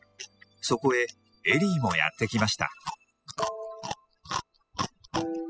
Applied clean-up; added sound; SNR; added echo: classical method spectral subtraction.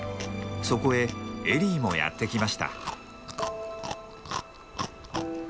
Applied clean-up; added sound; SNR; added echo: none; Chewing, mastication; 10 dB; none.